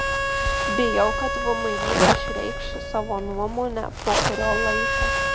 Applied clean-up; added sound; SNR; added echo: none; Harmonica + Zipper (clothing); -4 dB; none.